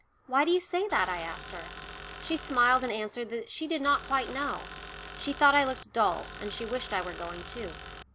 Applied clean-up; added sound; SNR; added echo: none; Tools; 12 dB; none.